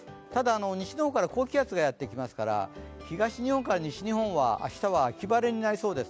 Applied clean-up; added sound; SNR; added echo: none; none; none; none.